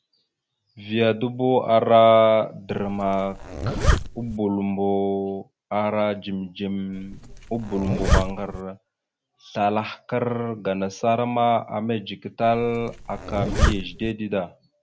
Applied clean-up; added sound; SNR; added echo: none; Zipper (clothing); 2 dB; none.